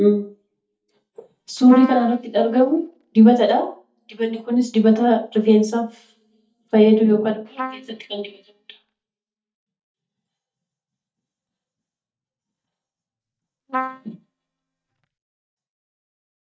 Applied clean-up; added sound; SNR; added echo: neural mask model DeepFilterNet 3.